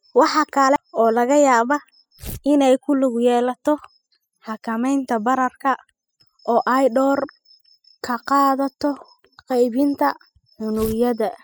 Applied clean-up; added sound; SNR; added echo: classical method spectral subtraction.